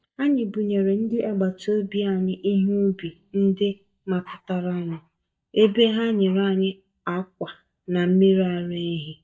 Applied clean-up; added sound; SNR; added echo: neural mask model DeepFilterNet 3.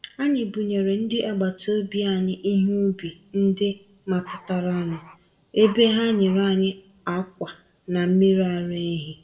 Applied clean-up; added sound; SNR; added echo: none; Dog; 20 dB; reverberation time 0.4 s.